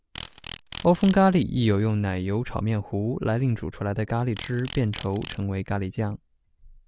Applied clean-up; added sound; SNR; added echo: none; Insect; 15 dB; none.